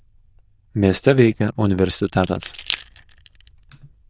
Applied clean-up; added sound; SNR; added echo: neural diffusion model UNIVERSE++.